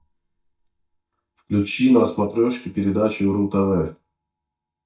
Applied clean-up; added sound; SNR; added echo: neural mask model DeepFilterNet 3.